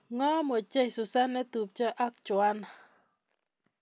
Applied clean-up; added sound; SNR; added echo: none; none; none; none.